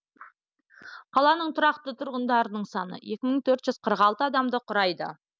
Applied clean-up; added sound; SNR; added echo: none; none; none; none.